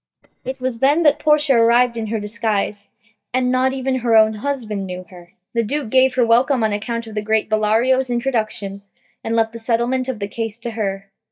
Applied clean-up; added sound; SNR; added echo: neural mask model DeepFilterNet 3.